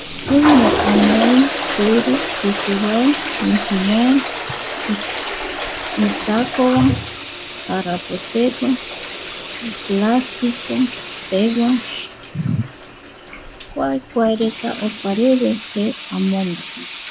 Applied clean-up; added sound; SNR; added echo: none; Sink (filling or washing) / Water tap, faucet + Toilet flush; 6 dB; none.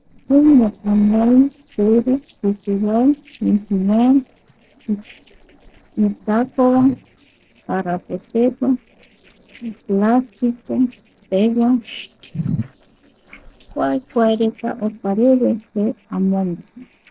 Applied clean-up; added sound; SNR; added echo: neural separator model SepFormer DNS4.